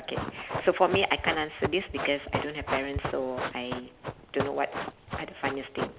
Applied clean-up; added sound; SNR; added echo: none; Run; 5 dB; none.